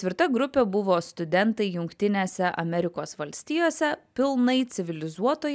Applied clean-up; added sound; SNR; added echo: none; none; none; none.